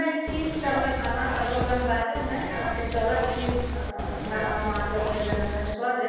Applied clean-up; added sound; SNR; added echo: none; Zipper (clothing) / Telephone; 2 dB; reverberation time 1.2 s.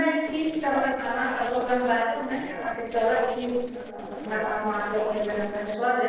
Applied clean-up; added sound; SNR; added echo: neural separator model SepFormer DNS4.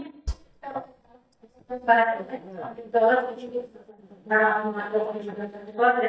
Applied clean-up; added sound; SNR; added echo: neural mask model DeepFilterNet 3.